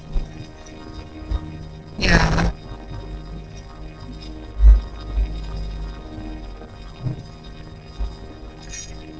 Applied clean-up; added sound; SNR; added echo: neural separator model SepFormer DNS4.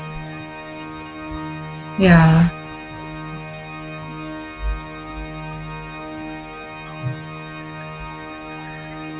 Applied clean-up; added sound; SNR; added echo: none; Organ; 9 dB; none.